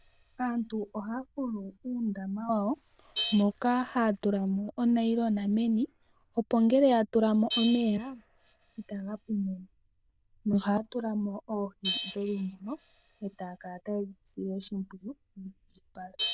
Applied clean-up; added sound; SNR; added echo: neural diffusion model UNIVERSE++.